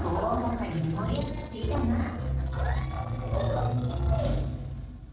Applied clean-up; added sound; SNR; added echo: neural separator model SepFormer DNS4.